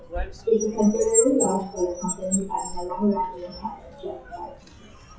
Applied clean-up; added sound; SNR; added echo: classical method WPE with log-MMSE.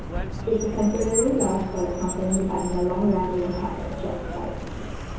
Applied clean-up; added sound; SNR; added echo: none; Car; 5 dB; reverberation time 0.9 s.